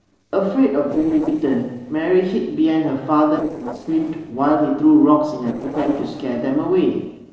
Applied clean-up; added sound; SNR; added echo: neural separator model SepFormer DNS4.